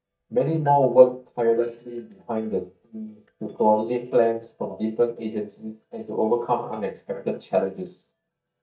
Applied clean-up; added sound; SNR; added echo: neural mask model DeepFilterNet 3.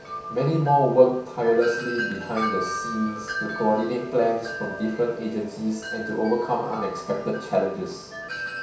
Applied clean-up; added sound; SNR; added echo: none; Wind chime; 10 dB; reverberation time 0.6 s.